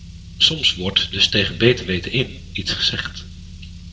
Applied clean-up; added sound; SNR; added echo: none; Car; 15 dB; reverberation time 0.7 s.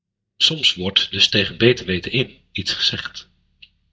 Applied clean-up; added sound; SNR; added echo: neural mask model DeepFilterNet 3.